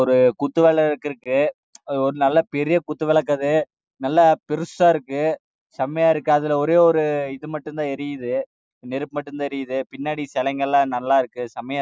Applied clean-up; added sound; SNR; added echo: none; none; none; none.